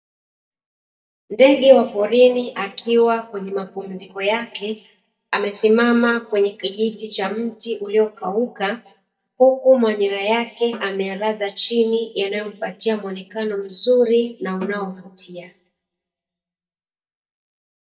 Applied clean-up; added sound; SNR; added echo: neural mask model DeepFilterNet 3.